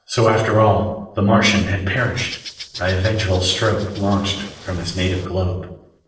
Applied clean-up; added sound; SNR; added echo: neural separator model SepFormer DNS4.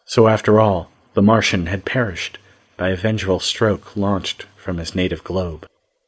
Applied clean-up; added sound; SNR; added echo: none; none; none; none.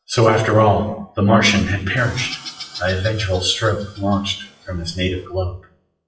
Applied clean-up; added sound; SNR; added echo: classical method WPE with log-MMSE.